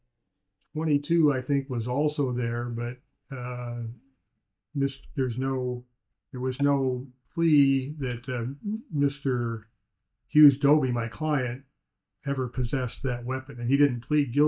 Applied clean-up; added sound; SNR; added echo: neural mask model DeepFilterNet 3.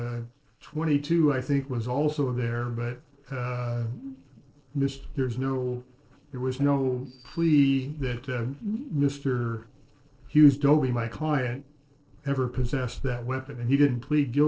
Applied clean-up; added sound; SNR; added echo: neural separator model SepFormer DNS4.